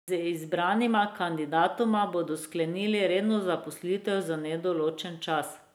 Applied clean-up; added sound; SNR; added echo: none; none; none; none.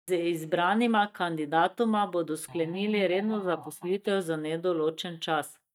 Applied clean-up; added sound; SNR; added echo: neural mask model DeepFilterNet 3.